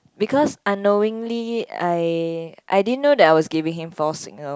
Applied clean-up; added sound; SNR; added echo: none; none; none; none.